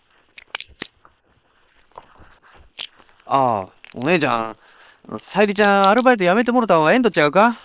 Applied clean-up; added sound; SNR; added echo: neural separator model SepFormer WHAM!.